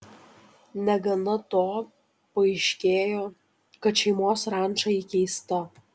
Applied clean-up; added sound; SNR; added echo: none; none; none; none.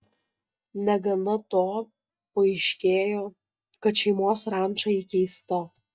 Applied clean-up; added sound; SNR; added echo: neural mask model DeepFilterNet 3.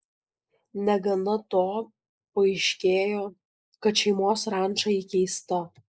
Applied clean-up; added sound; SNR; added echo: neural mask model Resemble Enhance denoiser.